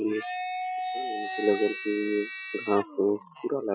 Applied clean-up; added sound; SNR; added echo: classical method Wiener filter.